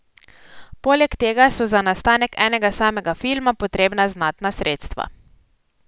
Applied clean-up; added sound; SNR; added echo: none; none; none; none.